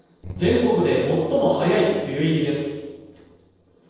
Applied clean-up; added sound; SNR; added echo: neural separator model SepFormer DNS4.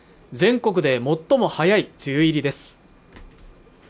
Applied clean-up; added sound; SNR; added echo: none; none; none; none.